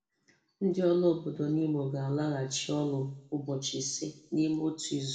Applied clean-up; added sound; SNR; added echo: none; none; none; reverberation time 0.6 s.